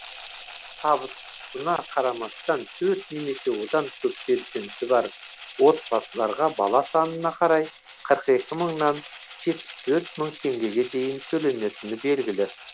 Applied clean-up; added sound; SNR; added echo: none; Rattle (instrument); 10 dB; none.